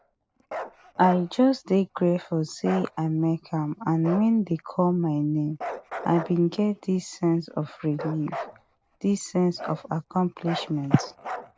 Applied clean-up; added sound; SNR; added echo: none; Bark; 14 dB; none.